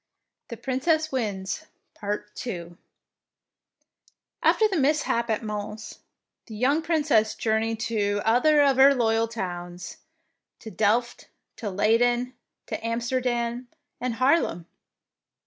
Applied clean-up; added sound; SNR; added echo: none; none; none; none.